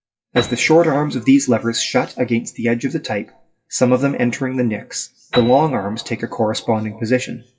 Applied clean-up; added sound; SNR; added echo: classical method WPE with log-MMSE.